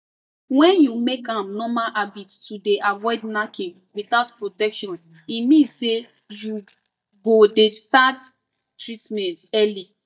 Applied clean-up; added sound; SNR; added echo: neural mask model DeepFilterNet 3.